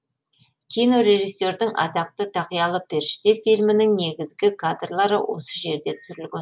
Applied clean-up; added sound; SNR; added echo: none; none; none; none.